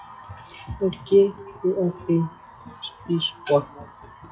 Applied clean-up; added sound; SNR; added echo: classical method WPE with log-MMSE.